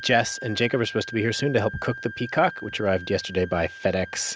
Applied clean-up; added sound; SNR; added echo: none; Wind instrument, woodwind instrument; 14 dB; none.